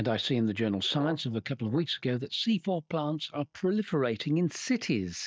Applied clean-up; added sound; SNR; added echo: neural mask model DeepFilterNet 3.